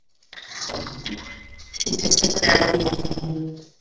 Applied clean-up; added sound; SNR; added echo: neural separator model SepFormer DNS4.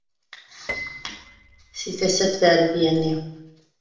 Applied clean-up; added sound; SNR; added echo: none; Piano; 15 dB; reverberation time 0.7 s.